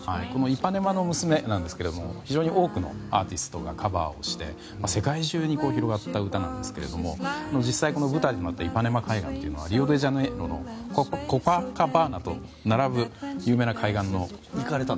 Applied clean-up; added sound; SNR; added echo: none; none; none; none.